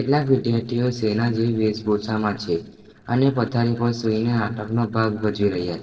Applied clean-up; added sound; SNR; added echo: neural separator model SepFormer DNS4.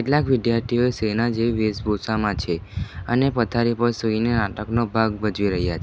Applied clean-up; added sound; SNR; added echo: none; none; none; none.